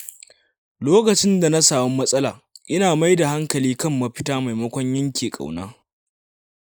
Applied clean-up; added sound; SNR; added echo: neural mask model Resemble Enhance denoiser.